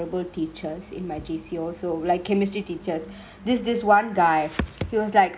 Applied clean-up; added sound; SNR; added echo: none; none; none; none.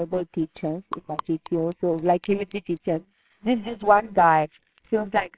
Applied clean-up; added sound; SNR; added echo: neural separator model SepFormer WHAMR!.